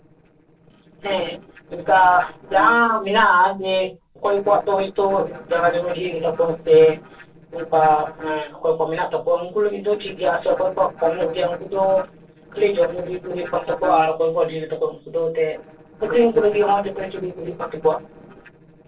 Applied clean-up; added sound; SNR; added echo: neural separator model SepFormer DNS4.